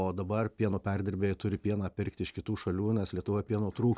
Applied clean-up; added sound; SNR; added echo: none; none; none; none.